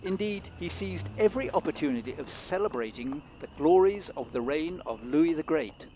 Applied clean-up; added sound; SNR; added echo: none; Engine; 17 dB; none.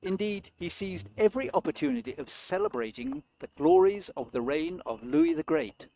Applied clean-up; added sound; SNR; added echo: neural mask model RNNoise.